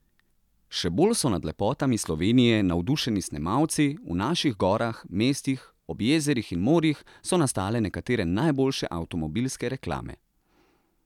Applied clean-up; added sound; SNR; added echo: none; none; none; none.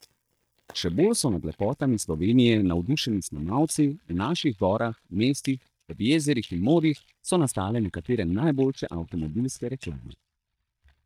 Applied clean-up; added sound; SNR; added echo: neural mask model DeepFilterNet 3.